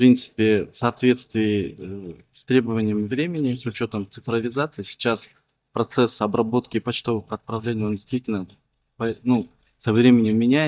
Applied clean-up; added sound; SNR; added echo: neural mask model DeepFilterNet 3.